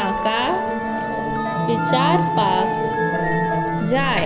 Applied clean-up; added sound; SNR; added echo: none; Musical instrument; -3 dB; none.